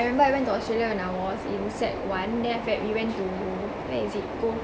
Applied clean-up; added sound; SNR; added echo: none; none; none; none.